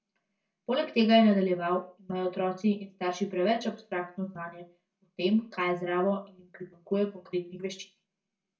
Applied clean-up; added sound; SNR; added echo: none; none; none; reverberation time 0.3 s.